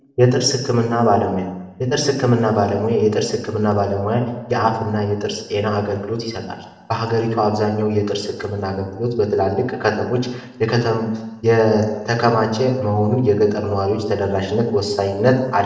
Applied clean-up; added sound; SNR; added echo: none; none; none; reverberation time 0.9 s.